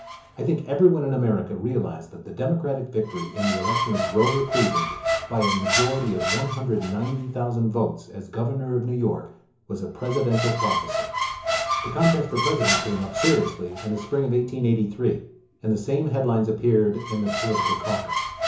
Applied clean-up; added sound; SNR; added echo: none; Squeak; 5 dB; reverberation time 0.6 s.